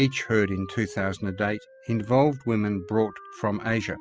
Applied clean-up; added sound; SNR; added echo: classical method spectral subtraction.